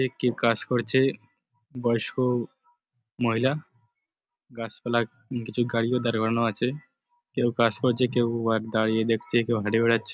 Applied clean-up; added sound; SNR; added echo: none; none; none; none.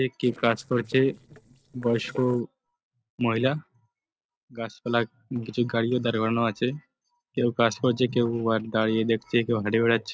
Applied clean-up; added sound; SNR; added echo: neural separator model SepFormer DNS4.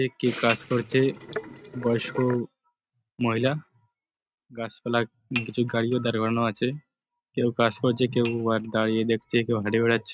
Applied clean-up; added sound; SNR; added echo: neural mask model RNNoise.